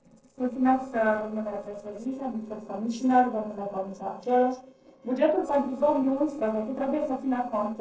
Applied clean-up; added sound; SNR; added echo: neural separator model SepFormer DNS4.